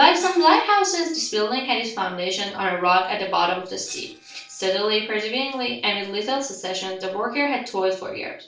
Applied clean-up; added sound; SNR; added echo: neural separator model SepFormer DNS4.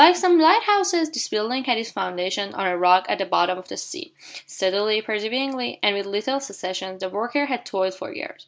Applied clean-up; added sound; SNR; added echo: none; none; none; none.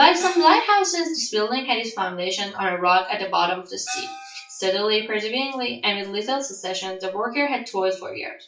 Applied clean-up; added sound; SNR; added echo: classical method WPE with log-MMSE.